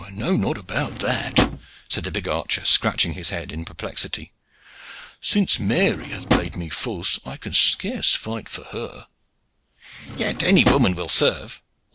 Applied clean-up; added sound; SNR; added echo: none; Drawer open or close; 4 dB; none.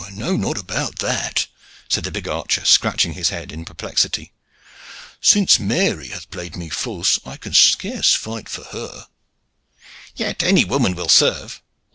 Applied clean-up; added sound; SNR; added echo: none; none; none; none.